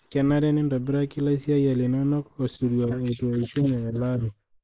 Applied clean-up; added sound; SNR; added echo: neural mask model Resemble Enhance denoiser.